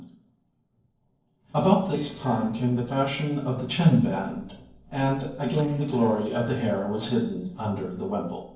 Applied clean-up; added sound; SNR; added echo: neural separator model SepFormer DNS4.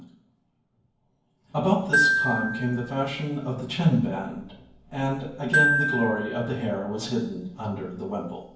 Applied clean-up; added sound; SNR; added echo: none; Glockenspiel; 0 dB; reverberation time 0.9 s.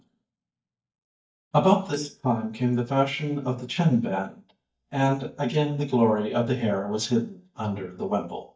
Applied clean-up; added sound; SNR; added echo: neural mask model DeepFilterNet 3.